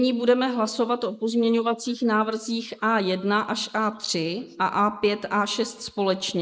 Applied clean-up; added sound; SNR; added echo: neural mask model Resemble Enhance denoiser.